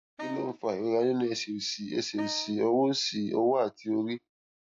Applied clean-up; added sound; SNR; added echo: classical method log-MMSE.